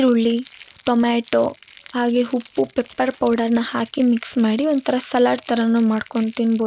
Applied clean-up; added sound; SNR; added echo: none; Crackle; 15 dB; none.